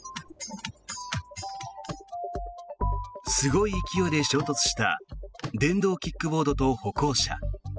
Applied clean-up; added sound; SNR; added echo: classical method spectral subtraction.